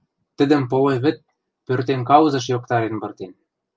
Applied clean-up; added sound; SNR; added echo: none; none; none; none.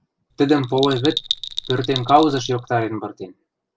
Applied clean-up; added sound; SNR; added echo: none; Bell; 9 dB; none.